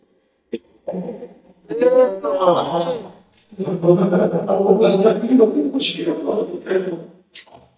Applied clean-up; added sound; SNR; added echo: neural mask model DeepFilterNet 3.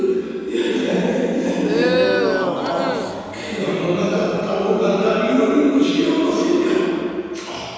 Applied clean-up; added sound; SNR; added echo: none; Crowd; 3 dB; reverberation time 2.1 s.